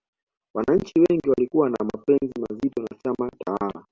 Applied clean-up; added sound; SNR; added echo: none; none; none; none.